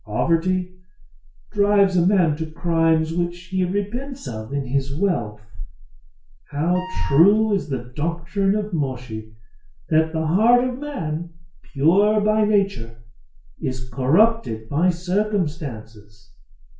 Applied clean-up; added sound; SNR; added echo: none; Wind instrument, woodwind instrument; 14 dB; reverberation time 0.4 s.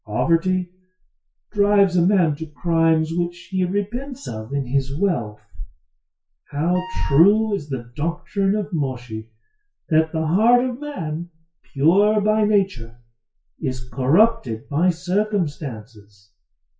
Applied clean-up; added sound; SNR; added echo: classical method WPE with log-MMSE.